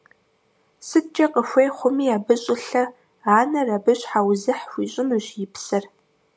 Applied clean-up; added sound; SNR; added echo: none; none; none; none.